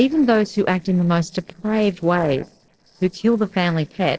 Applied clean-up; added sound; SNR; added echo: neural separator model SepFormer DNS4.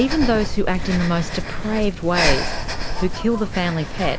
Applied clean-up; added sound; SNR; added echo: none; Breathing; 1 dB; none.